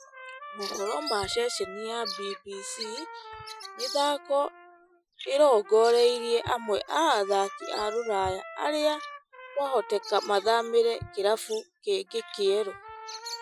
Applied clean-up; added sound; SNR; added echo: classical method Wiener filter.